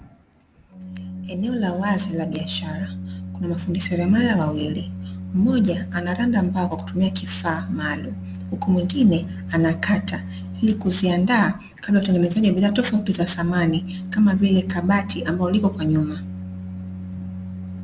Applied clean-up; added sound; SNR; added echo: none; Organ; 10 dB; none.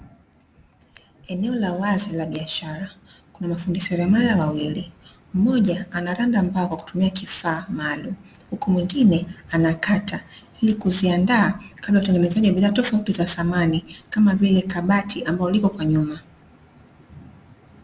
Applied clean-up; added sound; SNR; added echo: none; none; none; none.